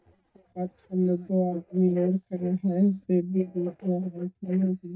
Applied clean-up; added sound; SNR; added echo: neural mask model DeepFilterNet 3.